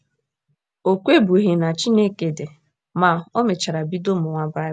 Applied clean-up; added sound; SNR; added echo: none; none; none; none.